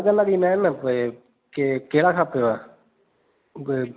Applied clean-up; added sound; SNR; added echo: none; none; none; none.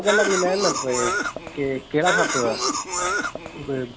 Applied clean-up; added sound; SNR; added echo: none; Cough; 0 dB; none.